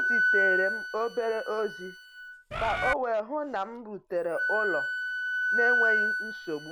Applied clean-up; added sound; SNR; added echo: none; Wind instrument, woodwind instrument + Bird; -3 dB; none.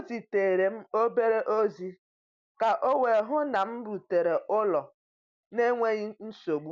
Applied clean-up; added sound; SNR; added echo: none; none; none; none.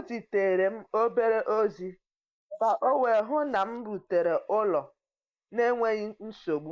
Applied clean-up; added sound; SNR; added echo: neural mask model Resemble Enhance denoiser.